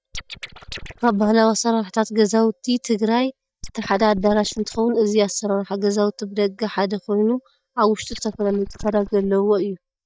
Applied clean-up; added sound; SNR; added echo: neural mask model DeepFilterNet 3.